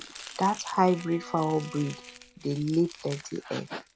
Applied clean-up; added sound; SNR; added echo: none; Bowed string instrument + Domestic sounds, home sounds; 17 dB; none.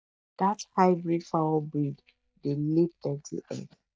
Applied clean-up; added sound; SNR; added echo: neural mask model DeepFilterNet 3.